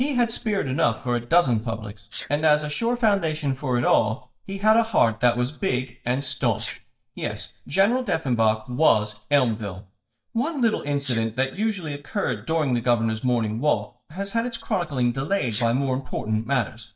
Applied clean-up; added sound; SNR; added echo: neural mask model DeepFilterNet 3.